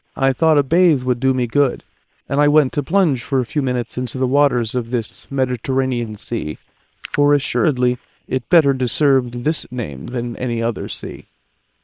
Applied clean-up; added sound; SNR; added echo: neural separator model SepFormer WHAM!.